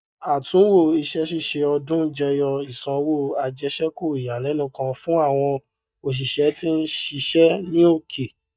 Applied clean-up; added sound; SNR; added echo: neural mask model DeepFilterNet 3.